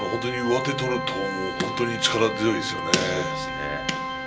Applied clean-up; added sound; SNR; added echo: none; Organ; 4 dB; reverberation time 0.2 s.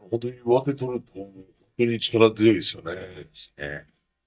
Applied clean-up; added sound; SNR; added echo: neural mask model DeepFilterNet 3.